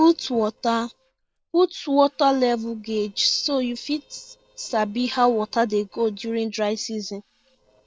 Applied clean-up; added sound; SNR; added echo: neural separator model SepFormer DNS4.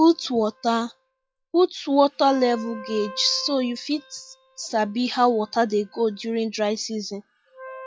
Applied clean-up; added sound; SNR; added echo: classical method log-MMSE.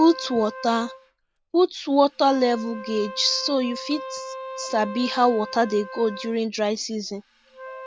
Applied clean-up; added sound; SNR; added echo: none; Wind instrument, woodwind instrument; 14 dB; none.